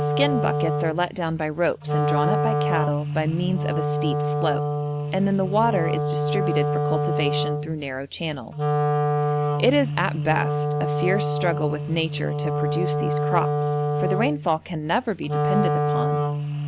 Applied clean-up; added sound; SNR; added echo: none; Wind instrument, woodwind instrument; -2 dB; none.